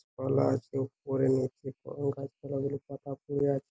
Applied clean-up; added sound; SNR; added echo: neural mask model Resemble Enhance denoiser.